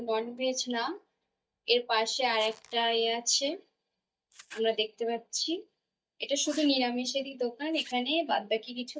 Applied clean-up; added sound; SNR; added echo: neural mask model DeepFilterNet 3.